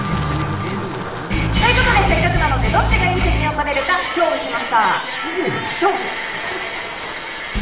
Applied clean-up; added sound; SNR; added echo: none; Wind; 13 dB; reverberation time 0.8 s.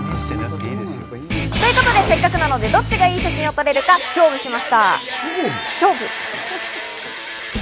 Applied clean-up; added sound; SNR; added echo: none; none; none; none.